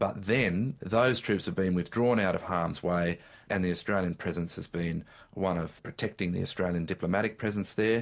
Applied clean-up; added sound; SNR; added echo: none; none; none; none.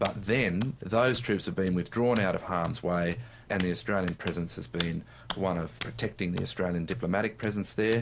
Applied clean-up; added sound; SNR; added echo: none; Hands; 13 dB; none.